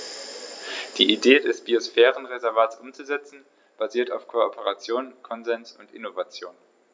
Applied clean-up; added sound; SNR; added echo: none; none; none; none.